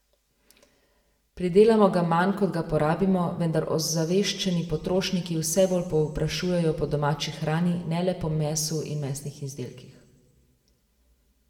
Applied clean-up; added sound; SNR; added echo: none; none; none; reverberation time 1.2 s.